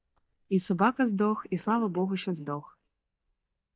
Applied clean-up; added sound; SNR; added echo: neural mask model DeepFilterNet 3.